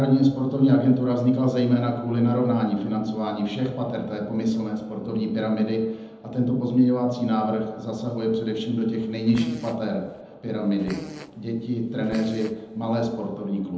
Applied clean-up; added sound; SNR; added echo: none; Fart; 18 dB; reverberation time 0.8 s.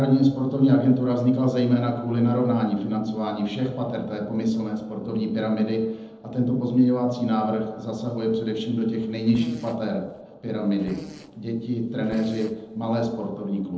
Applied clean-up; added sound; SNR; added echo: neural separator model SepFormer DNS4.